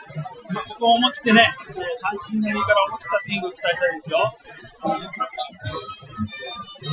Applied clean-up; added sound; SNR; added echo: classical method Wiener filter.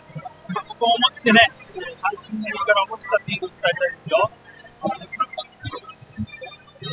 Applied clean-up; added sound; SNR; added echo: classical method spectral subtraction.